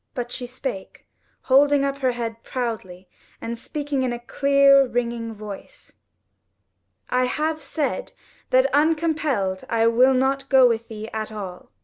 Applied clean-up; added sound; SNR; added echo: none; none; none; none.